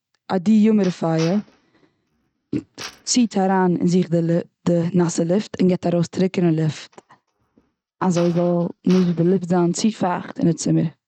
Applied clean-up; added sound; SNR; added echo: neural mask model RNNoise.